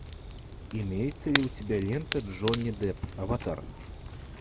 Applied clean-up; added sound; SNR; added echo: none; Crackle; 3 dB; none.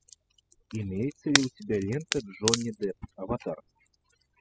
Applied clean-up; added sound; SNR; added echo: classical method spectral subtraction.